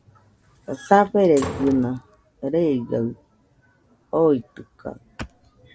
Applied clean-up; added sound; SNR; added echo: none; Slam; 13 dB; none.